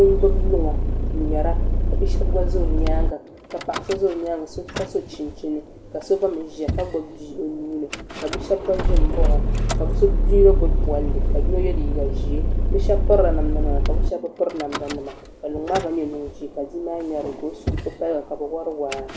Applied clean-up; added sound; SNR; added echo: none; Idling / Engine starting / Door / Car; -3 dB; none.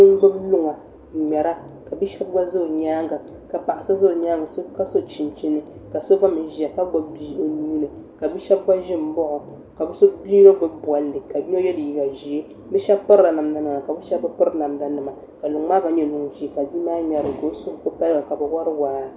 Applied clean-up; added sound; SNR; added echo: none; none; none; none.